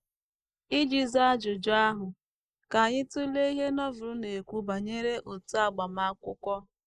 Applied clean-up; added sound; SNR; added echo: neural mask model Resemble Enhance denoiser.